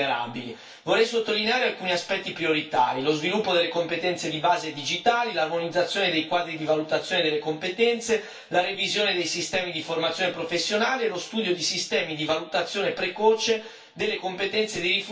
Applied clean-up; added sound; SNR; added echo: none; none; none; reverberation time 0.3 s.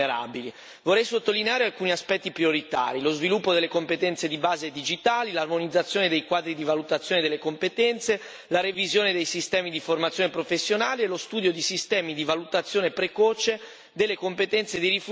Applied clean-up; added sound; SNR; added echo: none; none; none; none.